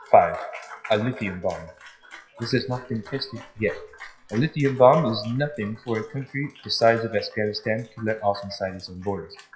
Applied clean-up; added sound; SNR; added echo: classical method WPE with log-MMSE.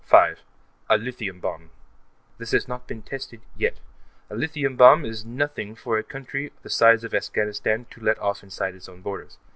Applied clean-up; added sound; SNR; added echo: none; none; none; none.